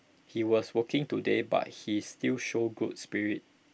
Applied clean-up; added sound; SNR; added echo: none; none; none; none.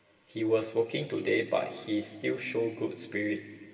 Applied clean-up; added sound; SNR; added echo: none; none; none; reverberation time 2.0 s.